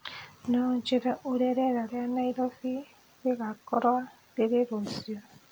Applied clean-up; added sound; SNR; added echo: none; none; none; none.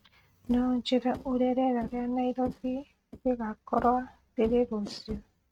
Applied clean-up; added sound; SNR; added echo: neural mask model RNNoise.